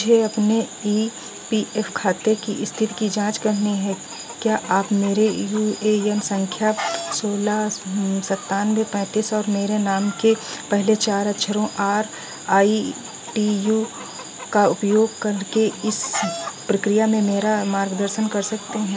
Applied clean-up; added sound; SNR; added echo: none; Chicken, rooster; 14 dB; none.